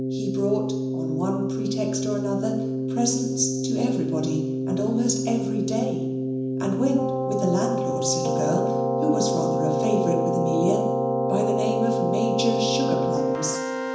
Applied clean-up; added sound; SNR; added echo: none; Keyboard (musical); -2 dB; reverberation time 0.9 s.